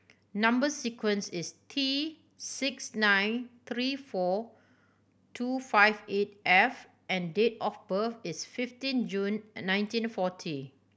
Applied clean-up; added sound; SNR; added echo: none; none; none; none.